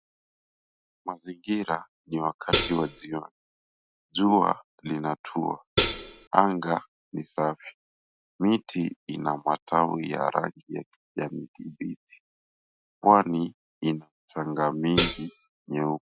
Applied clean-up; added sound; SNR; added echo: classical method Wiener filter.